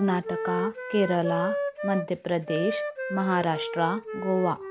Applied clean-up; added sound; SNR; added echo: none; Wind instrument, woodwind instrument; 5 dB; none.